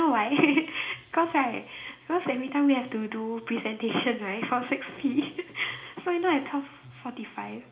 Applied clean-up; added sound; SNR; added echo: none; none; none; reverberation time 0.4 s.